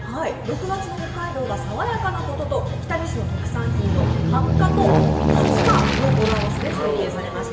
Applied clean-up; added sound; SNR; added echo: none; Aircraft; -4 dB; reverberation time 2.4 s.